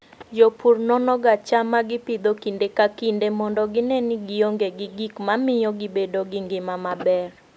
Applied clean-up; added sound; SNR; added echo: none; none; none; none.